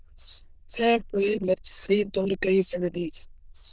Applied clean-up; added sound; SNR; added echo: neural diffusion model UNIVERSE++.